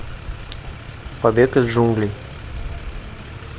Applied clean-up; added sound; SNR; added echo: none; Motor vehicle (road); 10 dB; none.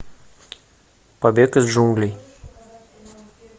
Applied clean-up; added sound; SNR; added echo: none; none; none; none.